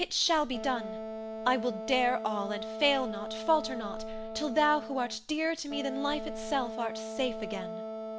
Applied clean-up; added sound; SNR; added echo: none; Wind instrument, woodwind instrument; 8 dB; none.